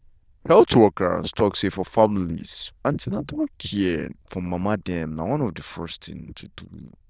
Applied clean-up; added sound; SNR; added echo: neural diffusion model UNIVERSE++.